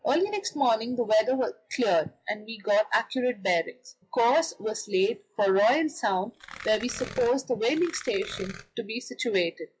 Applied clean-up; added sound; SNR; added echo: classical method WPE with log-MMSE.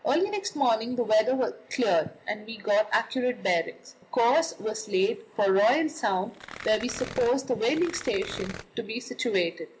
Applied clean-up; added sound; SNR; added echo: none; Tearing; 14 dB; reverberation time 0.5 s.